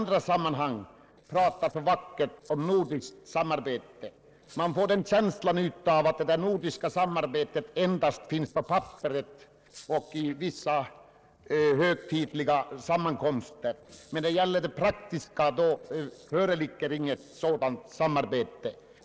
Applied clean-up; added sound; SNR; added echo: neural separator model SepFormer DNS4.